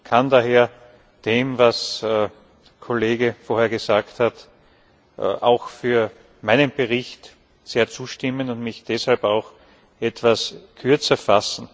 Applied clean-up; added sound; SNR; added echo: none; none; none; none.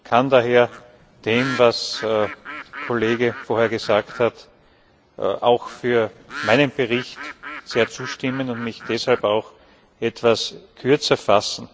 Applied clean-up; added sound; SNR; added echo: none; Bird; 14 dB; none.